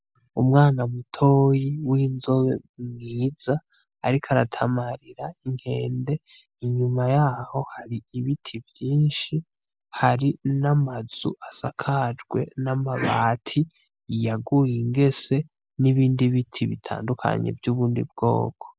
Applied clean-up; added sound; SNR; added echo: none; none; none; none.